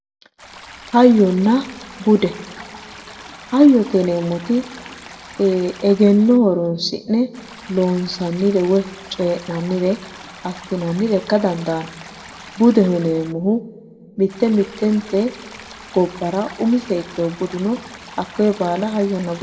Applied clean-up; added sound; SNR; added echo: none; Stream; 20 dB; reverberation time 1.4 s.